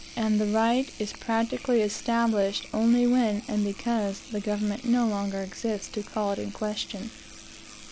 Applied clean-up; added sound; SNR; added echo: none; Engine / Domestic sounds, home sounds; 20 dB; none.